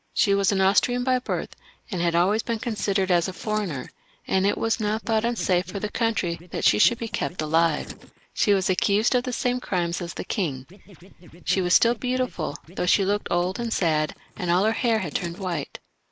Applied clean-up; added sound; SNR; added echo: neural mask model Resemble Enhance denoiser.